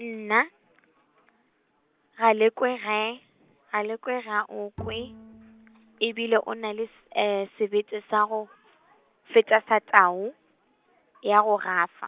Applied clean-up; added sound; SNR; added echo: none; Bowed string instrument; 19 dB; none.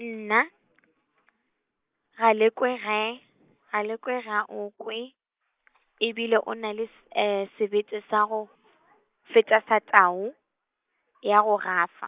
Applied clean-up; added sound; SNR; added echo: neural mask model Resemble Enhance denoiser.